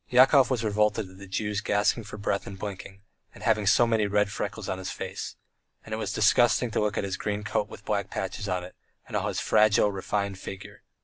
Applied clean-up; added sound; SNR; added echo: none; none; none; none.